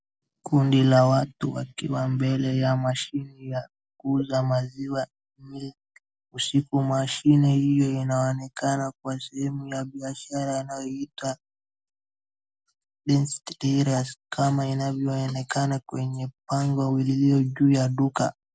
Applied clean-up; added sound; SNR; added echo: none; none; none; none.